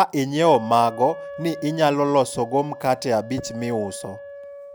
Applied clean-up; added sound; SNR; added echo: none; Wind instrument, woodwind instrument; 16 dB; none.